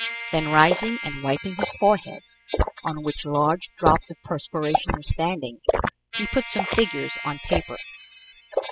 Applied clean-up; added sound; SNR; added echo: classical method spectral subtraction.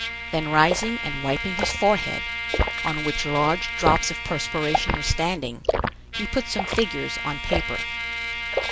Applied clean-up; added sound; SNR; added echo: none; Liquid + Trumpet; 2 dB; none.